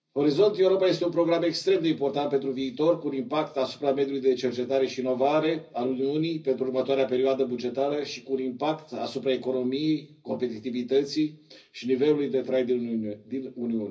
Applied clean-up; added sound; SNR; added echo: none; none; none; reverberation time 0.4 s.